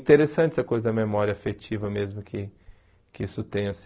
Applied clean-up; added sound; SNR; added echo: none; none; none; none.